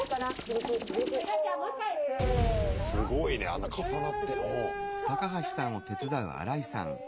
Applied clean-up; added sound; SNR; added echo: none; none; none; none.